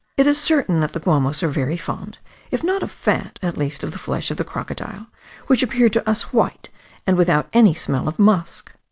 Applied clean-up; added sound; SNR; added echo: none; none; none; none.